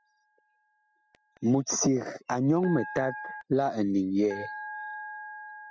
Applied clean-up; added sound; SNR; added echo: classical method spectral subtraction.